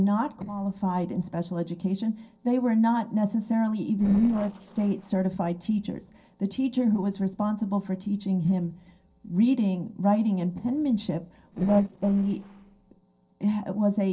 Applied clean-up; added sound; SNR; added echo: neural separator model SepFormer DNS4.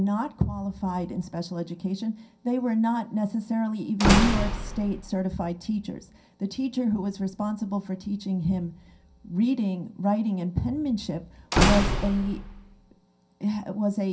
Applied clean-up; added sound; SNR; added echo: none; Slam / Wood; 0 dB; reverberation time 0.3 s.